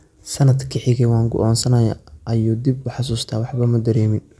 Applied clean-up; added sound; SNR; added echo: none; none; none; none.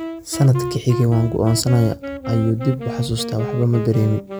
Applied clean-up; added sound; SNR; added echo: none; Wind instrument, woodwind instrument; 10 dB; none.